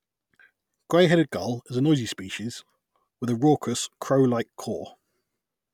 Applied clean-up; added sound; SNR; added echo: none; none; none; none.